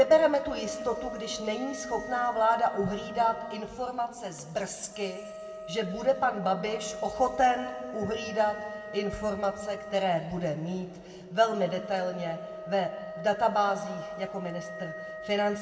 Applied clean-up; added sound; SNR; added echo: none; Wind instrument, woodwind instrument; 11 dB; reverberation time 1.7 s.